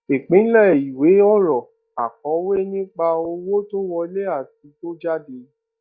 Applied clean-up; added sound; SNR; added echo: neural mask model DeepFilterNet 3.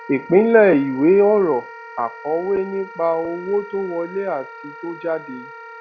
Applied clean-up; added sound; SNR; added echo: none; Wind instrument, woodwind instrument; 18 dB; none.